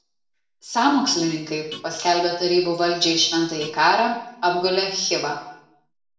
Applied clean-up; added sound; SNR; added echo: none; Guitar; 16 dB; reverberation time 0.7 s.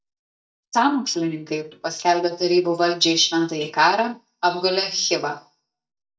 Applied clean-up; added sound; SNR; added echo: neural mask model DeepFilterNet 3.